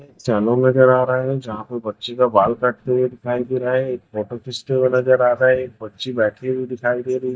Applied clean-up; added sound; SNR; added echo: neural mask model DeepFilterNet 3.